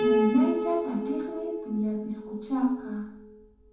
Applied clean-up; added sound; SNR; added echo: none; Piano; 3 dB; reverberation time 0.9 s.